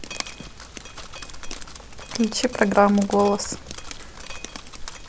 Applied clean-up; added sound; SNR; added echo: none; Drip; 11 dB; none.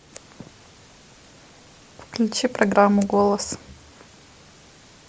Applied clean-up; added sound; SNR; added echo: none; none; none; none.